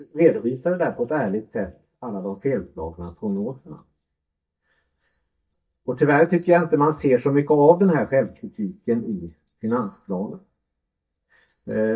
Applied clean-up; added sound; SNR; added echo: neural mask model DeepFilterNet 3.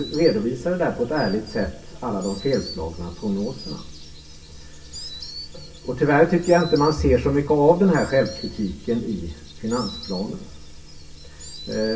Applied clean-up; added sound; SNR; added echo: none; Insect; 18 dB; reverberation time 0.2 s.